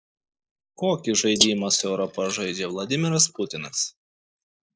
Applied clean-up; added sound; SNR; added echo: neural mask model Resemble Enhance denoiser.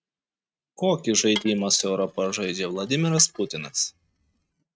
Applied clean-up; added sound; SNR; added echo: neural mask model RNNoise.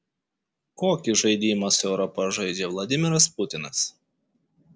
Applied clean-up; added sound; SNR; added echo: none; none; none; none.